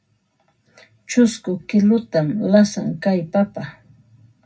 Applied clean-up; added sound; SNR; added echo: none; none; none; reverberation time 0.4 s.